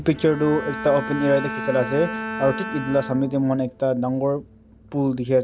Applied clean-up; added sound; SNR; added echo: none; Bowed string instrument; 10 dB; none.